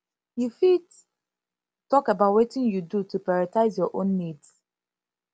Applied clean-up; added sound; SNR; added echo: none; none; none; none.